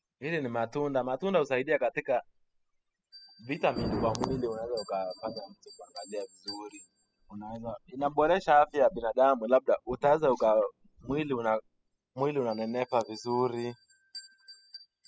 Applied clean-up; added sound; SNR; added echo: classical method spectral subtraction.